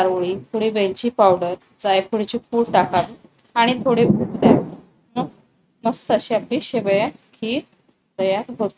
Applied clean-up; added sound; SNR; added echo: neural mask model RNNoise.